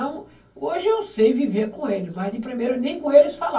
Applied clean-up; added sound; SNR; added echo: none; none; none; reverberation time 0.1 s.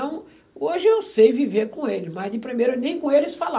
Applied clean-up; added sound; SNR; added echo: none; none; none; none.